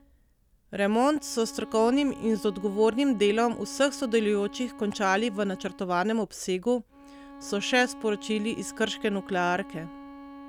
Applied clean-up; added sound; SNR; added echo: none; Bowed string instrument; 17 dB; none.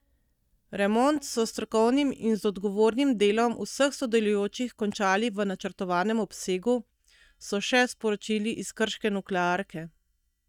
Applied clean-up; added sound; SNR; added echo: neural mask model DeepFilterNet 3.